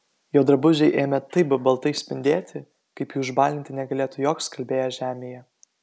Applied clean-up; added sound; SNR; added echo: none; none; none; none.